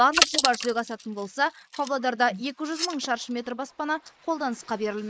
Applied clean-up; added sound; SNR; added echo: neural mask model Resemble Enhance denoiser.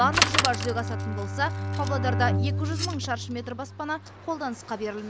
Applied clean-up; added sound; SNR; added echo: none; Bicycle + Bowed string instrument; -2 dB; none.